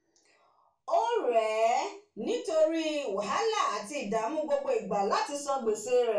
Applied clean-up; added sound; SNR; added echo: none; none; none; reverberation time 0.3 s.